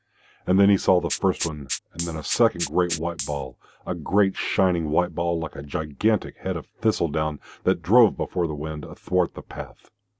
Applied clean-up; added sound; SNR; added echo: none; Rattle (instrument); 11 dB; none.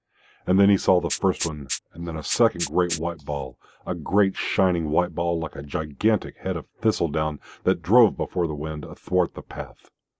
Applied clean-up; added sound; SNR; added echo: neural mask model Resemble Enhance denoiser.